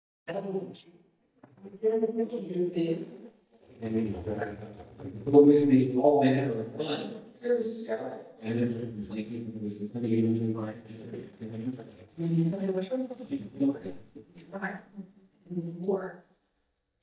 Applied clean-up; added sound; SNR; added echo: neural mask model DeepFilterNet 3.